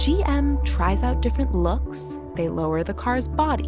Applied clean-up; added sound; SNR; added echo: none; none; none; none.